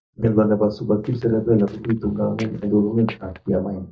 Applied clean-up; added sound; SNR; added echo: neural mask model DeepFilterNet 3.